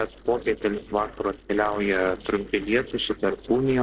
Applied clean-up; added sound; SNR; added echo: neural separator model SepFormer DNS4.